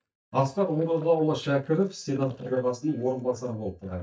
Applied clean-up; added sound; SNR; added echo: neural mask model DeepFilterNet 3.